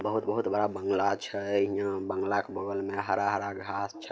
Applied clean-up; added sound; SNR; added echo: none; none; none; none.